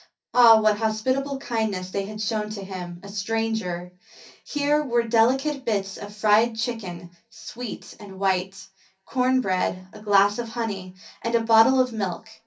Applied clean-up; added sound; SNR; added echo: none; none; none; reverberation time 0.3 s.